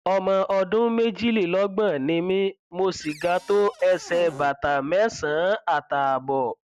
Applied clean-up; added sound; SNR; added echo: none; Cupboard open or close; 19 dB; none.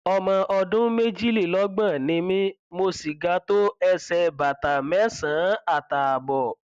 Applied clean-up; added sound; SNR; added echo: none; none; none; none.